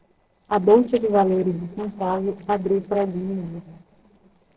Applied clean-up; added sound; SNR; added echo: neural separator model SepFormer DNS4.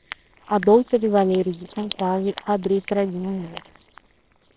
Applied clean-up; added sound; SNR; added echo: neural separator model SepFormer WHAMR!.